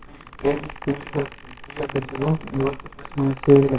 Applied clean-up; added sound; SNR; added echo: neural separator model SepFormer WHAMR!.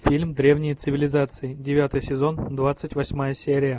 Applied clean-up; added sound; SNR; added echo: none; none; none; none.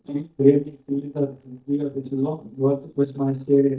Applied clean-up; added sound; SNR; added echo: neural mask model DeepFilterNet 3.